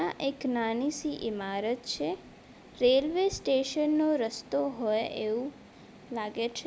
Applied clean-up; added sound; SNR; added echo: none; none; none; none.